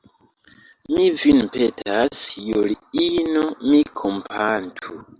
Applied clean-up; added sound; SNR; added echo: none; none; none; none.